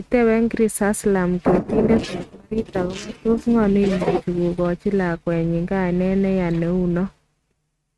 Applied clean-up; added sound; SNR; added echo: neural mask model RNNoise.